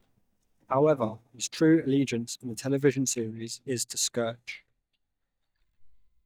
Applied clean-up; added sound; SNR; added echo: neural mask model DeepFilterNet 3.